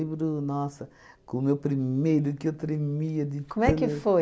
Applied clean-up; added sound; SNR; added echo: none; none; none; none.